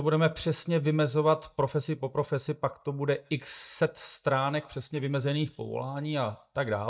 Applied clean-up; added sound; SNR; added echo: neural mask model DeepFilterNet 3.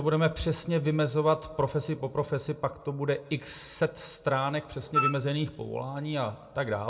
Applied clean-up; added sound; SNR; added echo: none; Wind instrument, woodwind instrument; 1 dB; reverberation time 0.5 s.